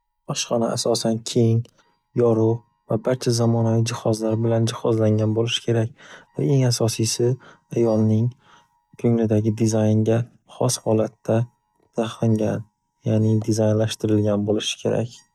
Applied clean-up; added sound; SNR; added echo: neural mask model DeepFilterNet 3.